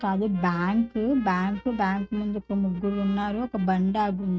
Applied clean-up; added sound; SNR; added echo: neural mask model RNNoise.